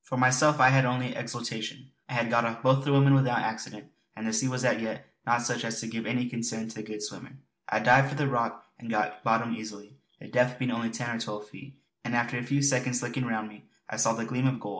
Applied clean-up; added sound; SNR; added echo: none; none; none; none.